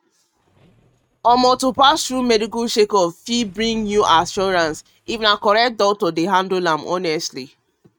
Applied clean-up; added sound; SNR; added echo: neural mask model RNNoise.